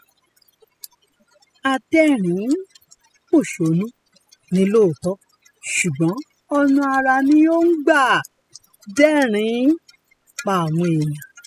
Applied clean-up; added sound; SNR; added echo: classical method spectral subtraction.